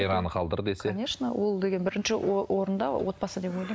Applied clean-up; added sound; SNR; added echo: none; none; none; none.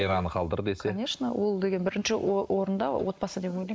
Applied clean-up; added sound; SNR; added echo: neural mask model Resemble Enhance denoiser.